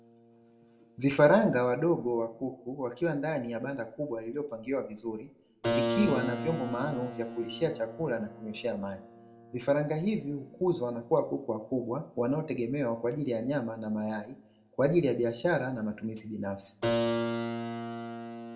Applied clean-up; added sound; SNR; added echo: none; Keyboard (musical); 8 dB; reverberation time 0.5 s.